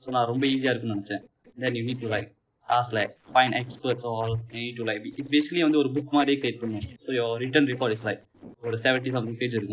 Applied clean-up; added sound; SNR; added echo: neural separator model SepFormer DNS4.